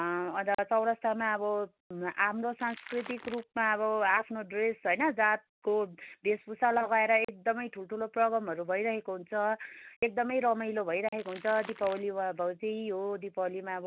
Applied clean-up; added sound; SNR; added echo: none; Crackle; 16 dB; none.